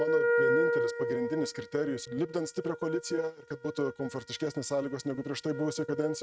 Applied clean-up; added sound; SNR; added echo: neural mask model RNNoise.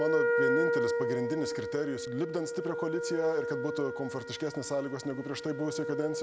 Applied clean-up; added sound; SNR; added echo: none; Wind instrument, woodwind instrument; -1 dB; none.